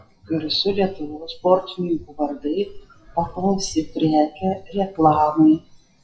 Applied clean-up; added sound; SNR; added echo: classical method WPE with log-MMSE.